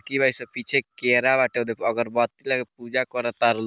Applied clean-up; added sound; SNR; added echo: none; none; none; none.